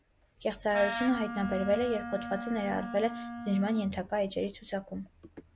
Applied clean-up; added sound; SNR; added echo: none; Wind instrument, woodwind instrument; 7 dB; none.